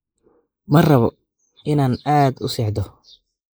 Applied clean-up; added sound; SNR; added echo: neural mask model Resemble Enhance denoiser.